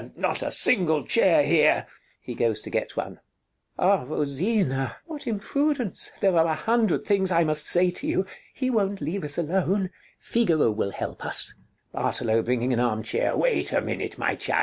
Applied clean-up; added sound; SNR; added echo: none; none; none; none.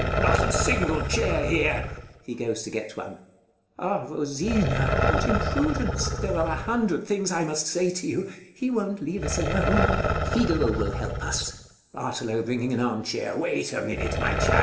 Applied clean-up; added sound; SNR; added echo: none; Growling; 1 dB; reverberation time 0.8 s.